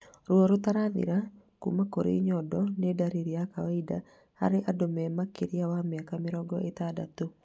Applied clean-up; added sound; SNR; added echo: none; none; none; none.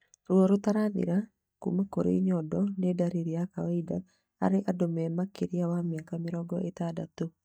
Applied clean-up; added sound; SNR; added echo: neural mask model DeepFilterNet 3.